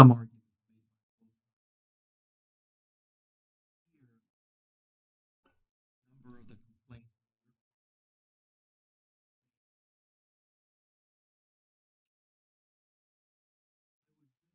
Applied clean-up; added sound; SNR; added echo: neural mask model DeepFilterNet 3.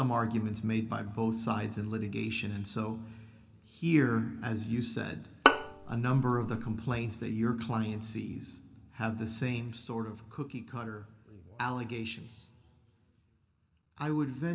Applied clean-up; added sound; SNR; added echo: none; Bowed string instrument; -3 dB; reverberation time 1.8 s.